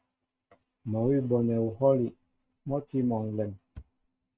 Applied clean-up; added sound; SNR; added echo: neural mask model RNNoise.